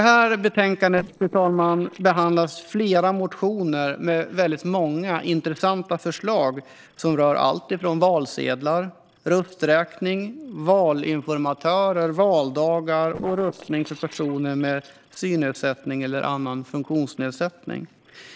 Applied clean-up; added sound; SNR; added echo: neural separator model SepFormer DNS4.